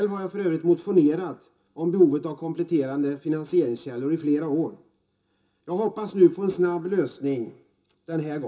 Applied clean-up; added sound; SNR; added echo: none; none; none; reverberation time 0.2 s.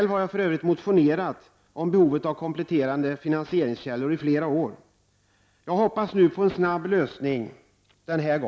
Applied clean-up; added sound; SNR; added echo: none; none; none; none.